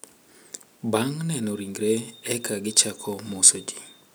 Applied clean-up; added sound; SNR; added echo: none; none; none; none.